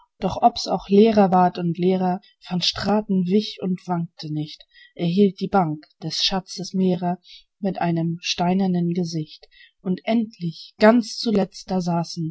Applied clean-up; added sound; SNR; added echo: none; none; none; none.